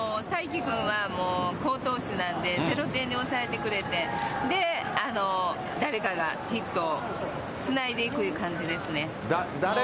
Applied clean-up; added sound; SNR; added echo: none; none; none; none.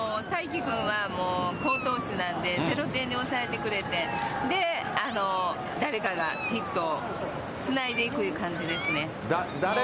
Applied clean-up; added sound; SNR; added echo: none; Meow; 11 dB; none.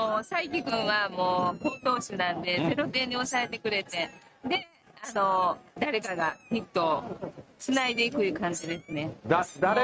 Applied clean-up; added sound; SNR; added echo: neural mask model RNNoise.